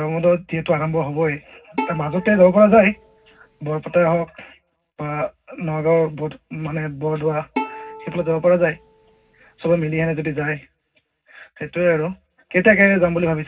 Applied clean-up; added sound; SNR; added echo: none; Bowed string instrument; 13 dB; reverberation time 0.4 s.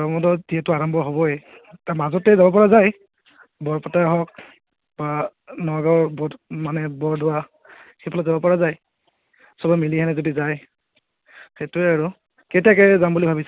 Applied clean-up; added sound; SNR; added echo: none; none; none; none.